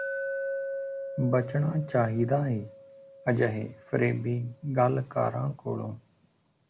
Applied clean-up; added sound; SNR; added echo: none; Glass; 10 dB; none.